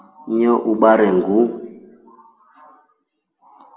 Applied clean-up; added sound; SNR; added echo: none; none; none; reverberation time 0.6 s.